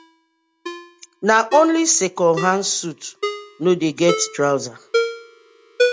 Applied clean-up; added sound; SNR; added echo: none; Ringtone; 7 dB; none.